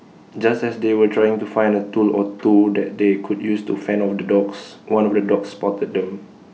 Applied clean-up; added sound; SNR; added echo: none; none; none; none.